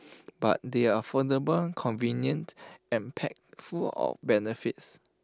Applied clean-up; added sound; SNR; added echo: none; none; none; none.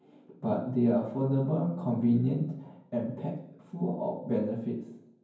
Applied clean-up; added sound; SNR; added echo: none; none; none; reverberation time 0.9 s.